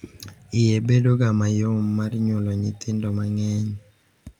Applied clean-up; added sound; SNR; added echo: none; none; none; none.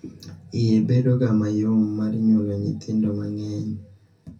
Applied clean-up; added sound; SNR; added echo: none; none; none; reverberation time 0.3 s.